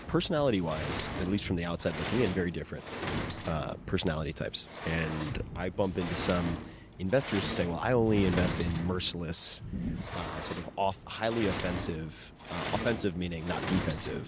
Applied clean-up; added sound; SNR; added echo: none; Sliding door; 6 dB; none.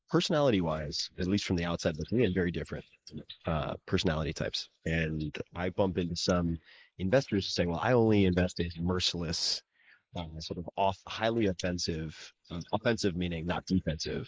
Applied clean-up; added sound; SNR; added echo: neural mask model Resemble Enhance denoiser.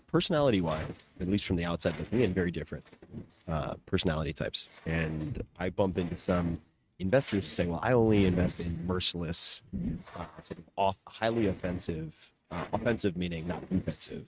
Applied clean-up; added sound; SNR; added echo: neural mask model RNNoise.